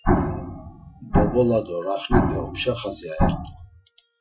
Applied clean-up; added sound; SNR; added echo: classical method Wiener filter.